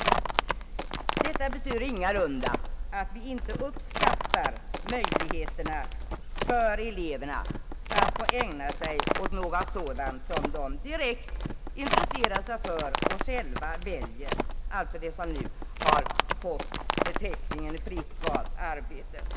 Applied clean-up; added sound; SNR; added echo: none; Livestock, farm animals, working animals; -4 dB; none.